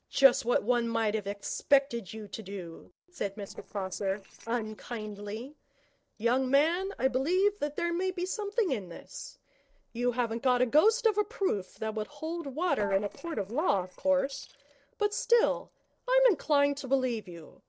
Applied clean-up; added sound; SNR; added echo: neural separator model SepFormer DNS4.